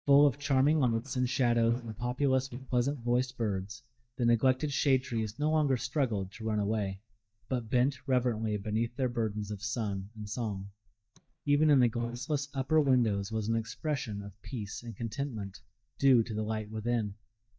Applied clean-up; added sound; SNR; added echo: neural mask model DeepFilterNet 3.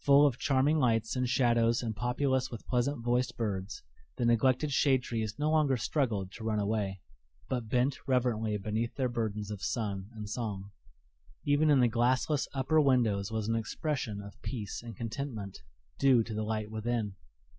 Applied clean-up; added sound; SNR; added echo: none; none; none; none.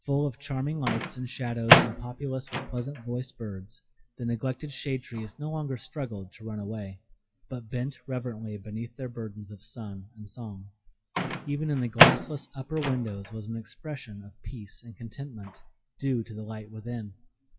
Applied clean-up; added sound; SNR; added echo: classical method WPE with log-MMSE.